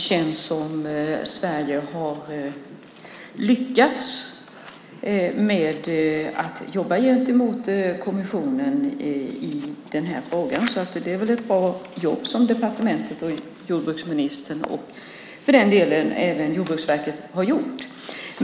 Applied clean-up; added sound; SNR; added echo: none; none; none; none.